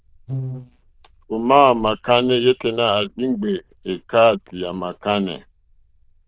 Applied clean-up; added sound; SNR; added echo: neural diffusion model UNIVERSE++.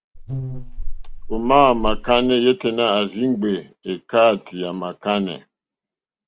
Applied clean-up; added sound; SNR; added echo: none; Buzz; 4 dB; none.